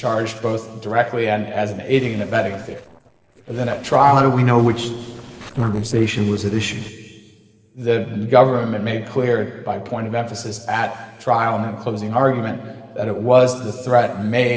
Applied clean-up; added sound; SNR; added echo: neural separator model SepFormer DNS4.